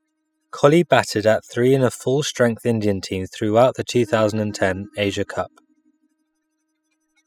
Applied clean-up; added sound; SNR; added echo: classical method spectral subtraction.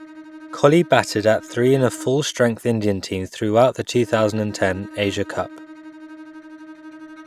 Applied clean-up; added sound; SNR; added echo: none; Bowed string instrument; 19 dB; none.